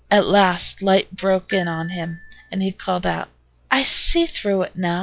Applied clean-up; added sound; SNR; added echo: classical method log-MMSE.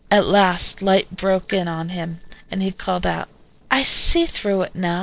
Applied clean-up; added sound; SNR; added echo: neural separator model SepFormer DNS4.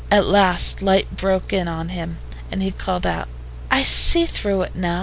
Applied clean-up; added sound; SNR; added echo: none; none; none; none.